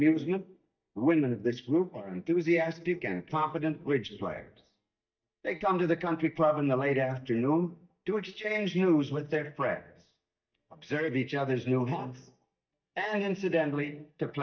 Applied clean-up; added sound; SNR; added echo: neural mask model DeepFilterNet 3.